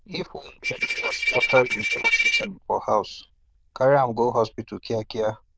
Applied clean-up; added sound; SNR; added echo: neural diffusion model UNIVERSE++.